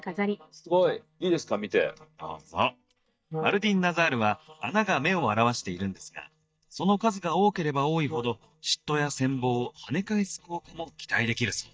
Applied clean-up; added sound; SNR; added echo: neural mask model DeepFilterNet 3.